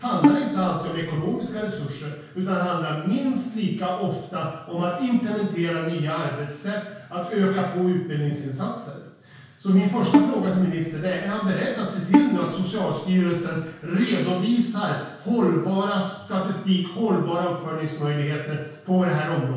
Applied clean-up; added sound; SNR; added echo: none; Bowed string instrument; 1 dB; reverberation time 0.6 s.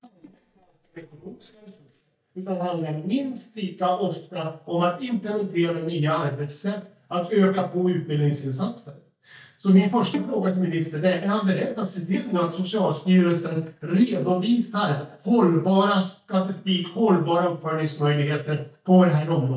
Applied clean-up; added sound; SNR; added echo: neural mask model DeepFilterNet 3.